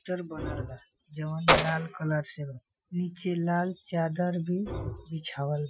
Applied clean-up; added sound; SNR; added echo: classical method Wiener filter.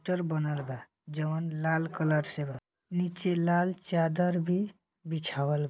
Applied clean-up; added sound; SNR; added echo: none; none; none; none.